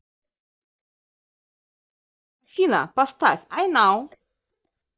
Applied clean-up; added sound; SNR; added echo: neural mask model DeepFilterNet 3.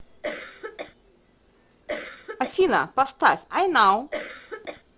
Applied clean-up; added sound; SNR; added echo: neural separator model SepFormer DNS4.